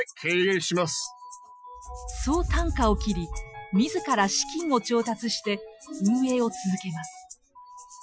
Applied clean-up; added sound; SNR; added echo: classical method Wiener filter.